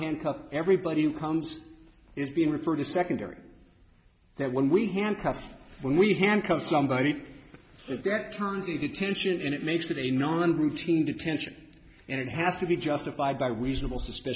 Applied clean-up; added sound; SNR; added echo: none; none; none; none.